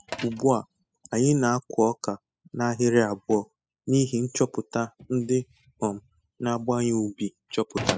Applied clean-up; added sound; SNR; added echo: classical method spectral subtraction.